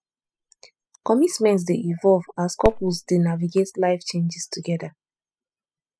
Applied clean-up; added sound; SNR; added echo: classical method spectral subtraction.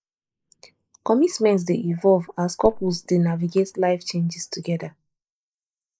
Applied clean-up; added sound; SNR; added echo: neural mask model Resemble Enhance denoiser.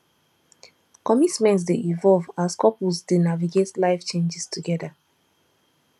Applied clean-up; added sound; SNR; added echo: none; none; none; none.